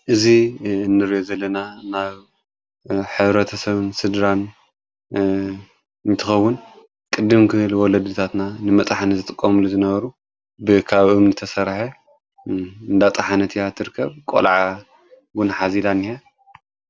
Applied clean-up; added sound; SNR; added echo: none; none; none; none.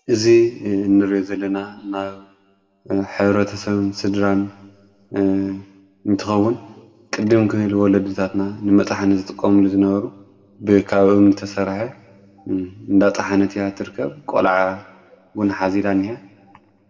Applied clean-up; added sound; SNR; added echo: none; none; none; reverberation time 1.3 s.